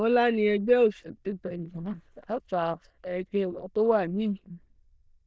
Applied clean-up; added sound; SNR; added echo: neural diffusion model UNIVERSE++.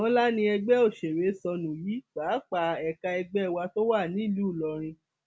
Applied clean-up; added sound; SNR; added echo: none; none; none; none.